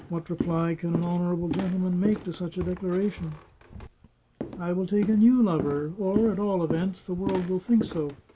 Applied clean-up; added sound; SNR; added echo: none; Walk, footsteps; 10 dB; none.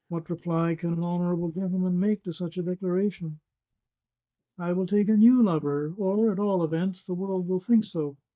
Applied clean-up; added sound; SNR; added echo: neural mask model DeepFilterNet 3.